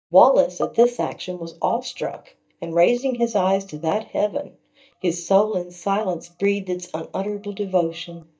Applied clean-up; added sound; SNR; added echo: neural mask model DeepFilterNet 3.